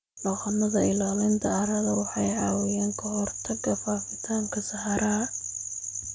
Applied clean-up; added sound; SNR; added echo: none; none; none; none.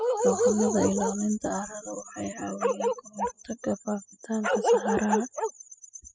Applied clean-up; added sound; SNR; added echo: classical method spectral subtraction.